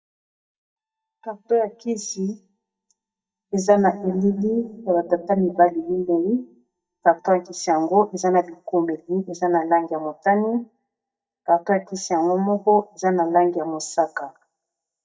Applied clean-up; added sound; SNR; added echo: neural mask model DeepFilterNet 3.